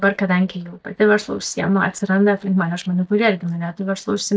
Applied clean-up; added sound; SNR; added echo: neural mask model DeepFilterNet 3.